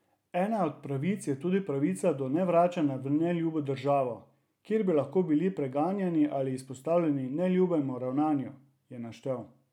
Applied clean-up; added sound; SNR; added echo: none; none; none; none.